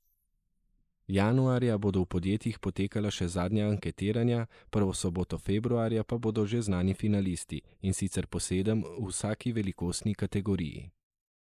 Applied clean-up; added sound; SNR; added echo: neural mask model Resemble Enhance denoiser.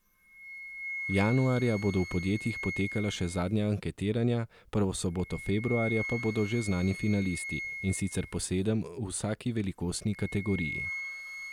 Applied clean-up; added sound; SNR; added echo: none; Wind instrument, woodwind instrument; 10 dB; none.